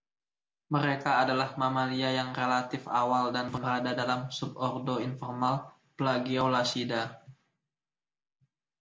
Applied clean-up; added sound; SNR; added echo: none; none; none; none.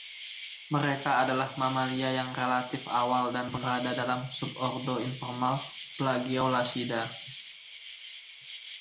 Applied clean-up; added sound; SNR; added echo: none; Insect; 11 dB; none.